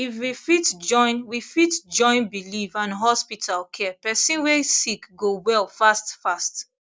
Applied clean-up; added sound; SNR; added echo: none; none; none; none.